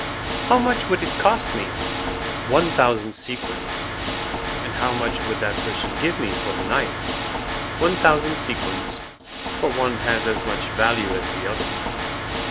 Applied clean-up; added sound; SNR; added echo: none; Water / Mechanisms; 1 dB; none.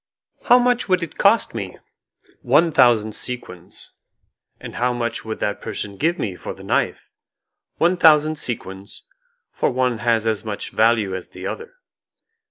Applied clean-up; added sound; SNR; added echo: none; none; none; none.